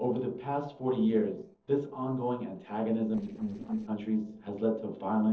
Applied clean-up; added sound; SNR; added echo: neural separator model SepFormer DNS4.